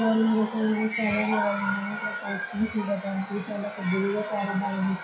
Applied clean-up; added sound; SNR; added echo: classical method WPE with log-MMSE.